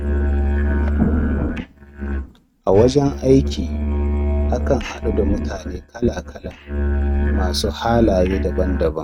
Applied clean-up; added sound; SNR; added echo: neural mask model RNNoise.